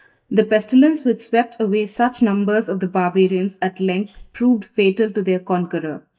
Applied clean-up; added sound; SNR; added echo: neural mask model DeepFilterNet 3.